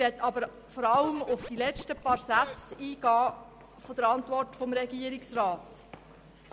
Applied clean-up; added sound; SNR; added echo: none; Scratching (performance technique); 13 dB; none.